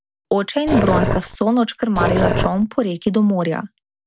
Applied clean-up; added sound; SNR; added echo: none; Growling; 2 dB; none.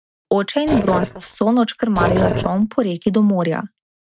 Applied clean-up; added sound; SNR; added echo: neural mask model RNNoise.